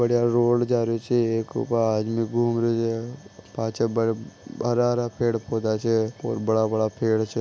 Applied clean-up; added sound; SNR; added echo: none; none; none; none.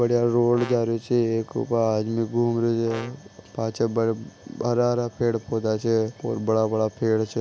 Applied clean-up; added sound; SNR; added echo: none; Brass instrument; 18 dB; none.